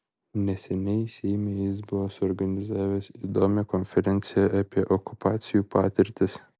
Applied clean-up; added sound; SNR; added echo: none; none; none; none.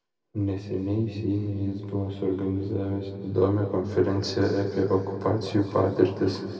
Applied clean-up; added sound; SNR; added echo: none; none; none; reverberation time 2.1 s.